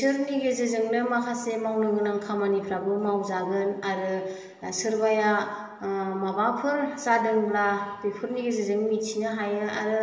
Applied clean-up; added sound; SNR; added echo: none; none; none; reverberation time 1.5 s.